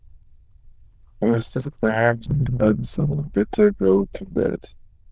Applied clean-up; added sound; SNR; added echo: neural diffusion model UNIVERSE++.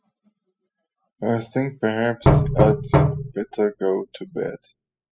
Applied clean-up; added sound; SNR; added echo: classical method spectral subtraction.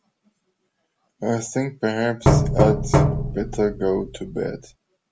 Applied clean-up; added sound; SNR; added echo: none; Knock; -5 dB; none.